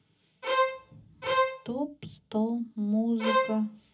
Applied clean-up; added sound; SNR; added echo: none; Bowed string instrument; -3 dB; reverberation time 0.4 s.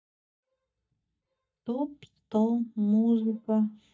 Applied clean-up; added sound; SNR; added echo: neural mask model DeepFilterNet 3.